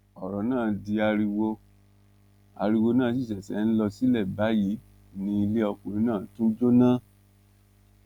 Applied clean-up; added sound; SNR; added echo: none; none; none; none.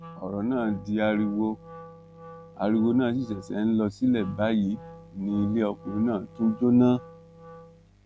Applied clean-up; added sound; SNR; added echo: none; Wind instrument, woodwind instrument; 20 dB; none.